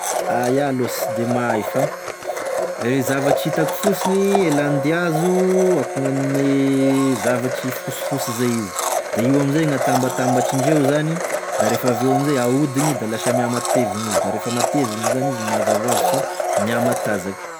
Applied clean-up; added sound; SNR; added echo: none; Domestic sounds, home sounds; 2 dB; none.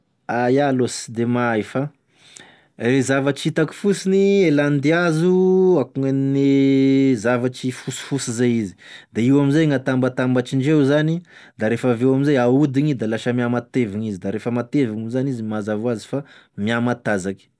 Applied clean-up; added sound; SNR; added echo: none; none; none; none.